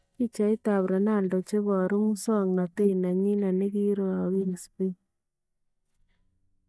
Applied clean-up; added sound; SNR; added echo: neural mask model DeepFilterNet 3.